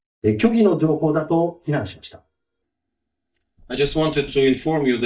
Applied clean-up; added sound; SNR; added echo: neural mask model DeepFilterNet 3.